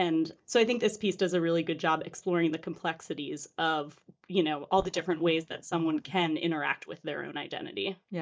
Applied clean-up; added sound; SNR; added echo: neural mask model DeepFilterNet 3.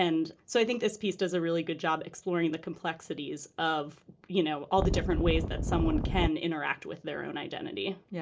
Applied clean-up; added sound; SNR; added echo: none; Wind; -2 dB; reverberation time 0.2 s.